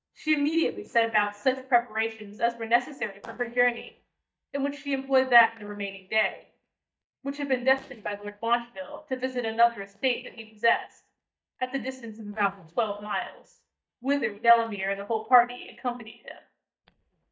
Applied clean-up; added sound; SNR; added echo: neural mask model DeepFilterNet 3.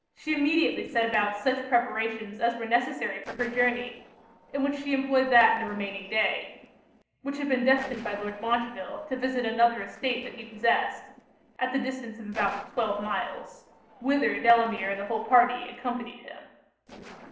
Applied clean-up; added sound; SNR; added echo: neural separator model SepFormer DNS4.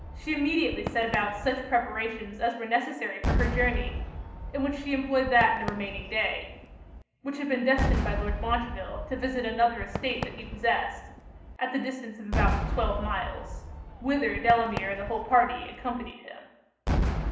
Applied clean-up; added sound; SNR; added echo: none; Cheering / Fireworks; 4 dB; reverberation time 0.8 s.